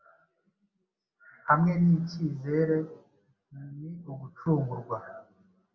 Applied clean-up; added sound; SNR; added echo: none; none; none; none.